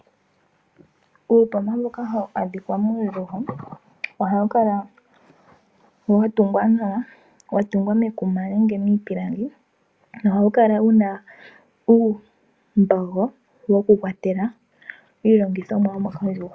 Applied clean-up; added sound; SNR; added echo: none; none; none; none.